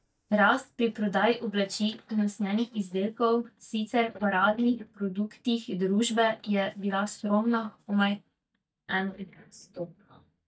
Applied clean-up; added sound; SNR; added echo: neural mask model DeepFilterNet 3.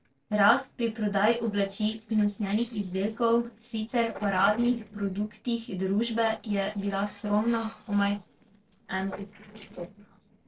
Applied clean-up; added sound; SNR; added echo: neural separator model SepFormer DNS4.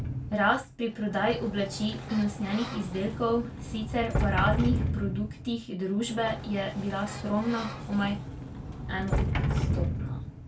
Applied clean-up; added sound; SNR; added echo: none; Sliding door; 2 dB; reverberation time 0.2 s.